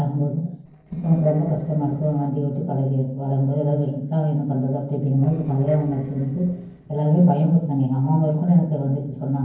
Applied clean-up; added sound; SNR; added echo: neural separator model SepFormer DNS4.